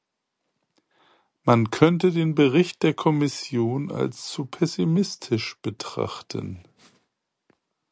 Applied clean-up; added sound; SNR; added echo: none; none; none; none.